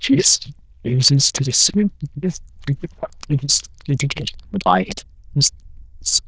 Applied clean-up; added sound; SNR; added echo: neural diffusion model UNIVERSE++.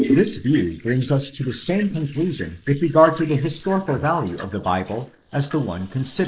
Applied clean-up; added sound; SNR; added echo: neural mask model Resemble Enhance denoiser.